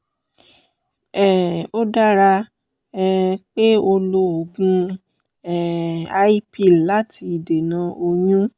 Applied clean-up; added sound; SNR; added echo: none; none; none; none.